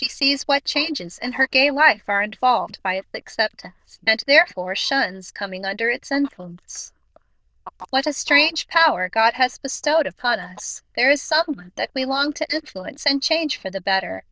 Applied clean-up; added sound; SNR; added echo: neural diffusion model UNIVERSE++.